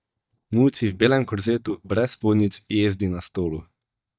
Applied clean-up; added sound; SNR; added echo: neural mask model DeepFilterNet 3.